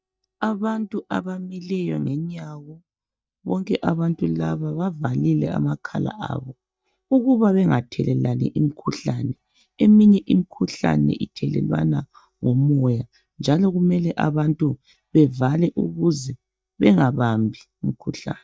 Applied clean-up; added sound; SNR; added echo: neural mask model DeepFilterNet 3.